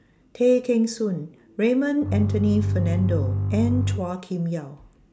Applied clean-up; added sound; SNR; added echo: none; Bowed string instrument; 0 dB; none.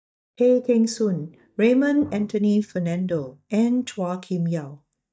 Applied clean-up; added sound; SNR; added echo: neural mask model DeepFilterNet 3.